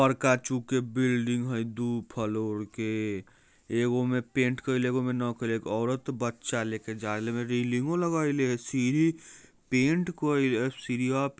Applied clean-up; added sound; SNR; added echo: none; none; none; none.